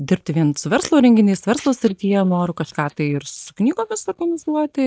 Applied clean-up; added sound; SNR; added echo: neural mask model DeepFilterNet 3.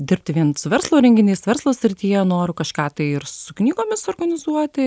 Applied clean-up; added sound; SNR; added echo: none; none; none; none.